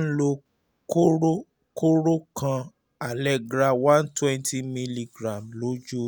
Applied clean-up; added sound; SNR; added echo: none; none; none; none.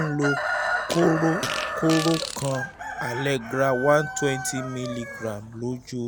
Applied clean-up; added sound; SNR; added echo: none; Chicken, rooster + Fart; 5 dB; none.